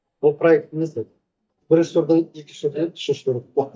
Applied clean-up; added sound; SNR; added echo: neural mask model DeepFilterNet 3.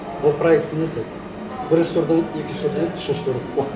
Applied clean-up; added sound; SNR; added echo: none; Organ; 15 dB; none.